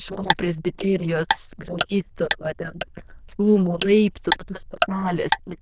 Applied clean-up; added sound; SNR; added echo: neural diffusion model UNIVERSE++.